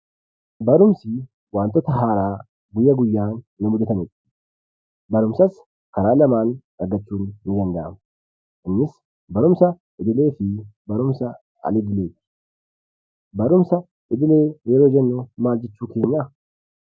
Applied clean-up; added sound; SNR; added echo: none; none; none; none.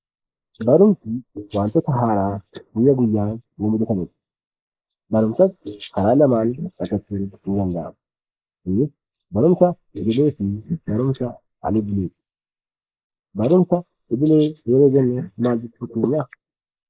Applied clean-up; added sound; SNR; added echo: neural mask model Resemble Enhance denoiser.